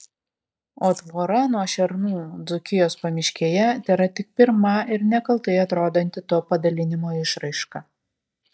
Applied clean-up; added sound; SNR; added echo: neural mask model DeepFilterNet 3.